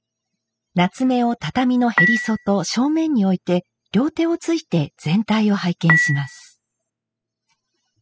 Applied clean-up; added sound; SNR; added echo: classical method spectral subtraction.